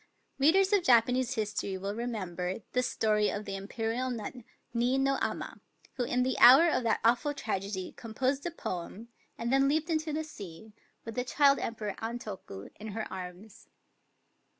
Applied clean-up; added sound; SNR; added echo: none; none; none; none.